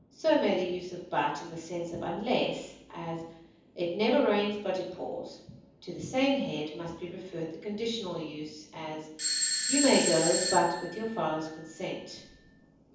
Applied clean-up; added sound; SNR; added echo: none; Bell / Doorbell; 1 dB; reverberation time 0.9 s.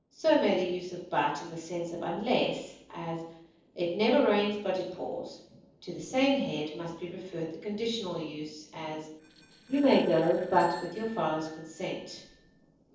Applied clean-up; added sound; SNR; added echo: neural separator model SepFormer DNS4.